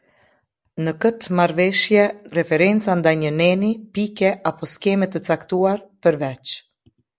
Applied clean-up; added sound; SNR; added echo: none; none; none; none.